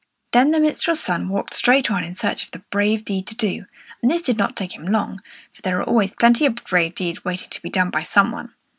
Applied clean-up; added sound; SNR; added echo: none; none; none; none.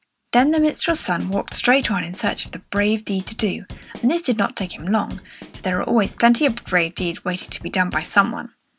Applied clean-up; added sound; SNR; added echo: none; Drum kit; 18 dB; none.